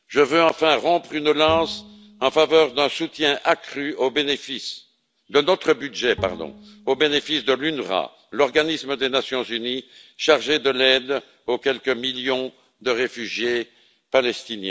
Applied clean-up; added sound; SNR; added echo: none; Bowed string instrument; 19 dB; none.